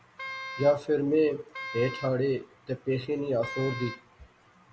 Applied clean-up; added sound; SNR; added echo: none; Wind instrument, woodwind instrument; 12 dB; none.